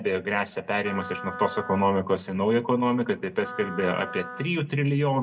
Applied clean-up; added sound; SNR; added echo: none; Wind instrument, woodwind instrument; 14 dB; reverberation time 0.5 s.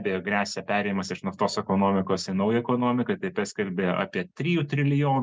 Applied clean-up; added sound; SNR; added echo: none; none; none; none.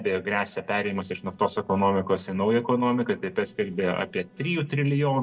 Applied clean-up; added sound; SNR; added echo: neural separator model SepFormer DNS4.